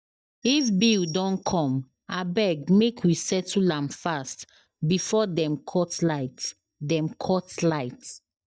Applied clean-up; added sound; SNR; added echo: neural mask model DeepFilterNet 3.